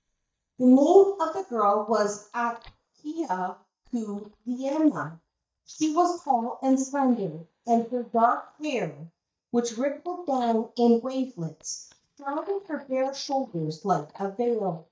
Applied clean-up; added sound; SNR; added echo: neural mask model DeepFilterNet 3.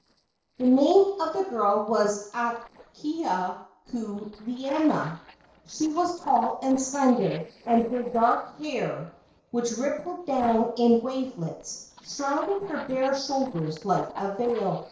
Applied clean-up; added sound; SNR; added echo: neural separator model SepFormer DNS4.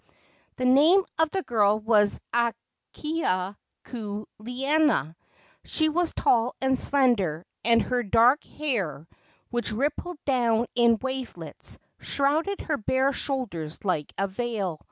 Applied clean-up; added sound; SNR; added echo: none; none; none; none.